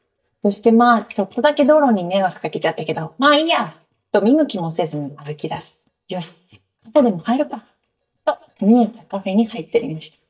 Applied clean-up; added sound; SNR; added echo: neural mask model DeepFilterNet 3.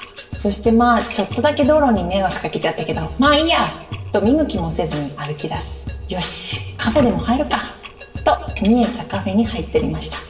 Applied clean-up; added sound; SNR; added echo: none; Thump, thud; 15 dB; reverberation time 0.8 s.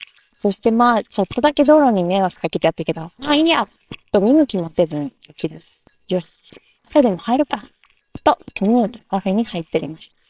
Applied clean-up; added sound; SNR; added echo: neural separator model SepFormer WHAMR!.